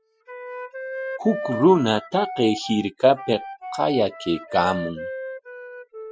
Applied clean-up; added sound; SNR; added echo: classical method spectral subtraction.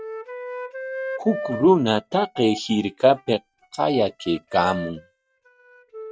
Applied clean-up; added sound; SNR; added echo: neural mask model RNNoise.